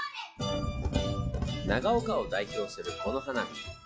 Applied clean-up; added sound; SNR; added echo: classical method log-MMSE.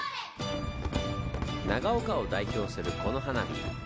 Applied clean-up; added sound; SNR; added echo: none; none; none; none.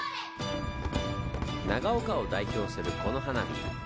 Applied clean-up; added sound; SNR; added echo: none; Wind instrument, woodwind instrument; 14 dB; none.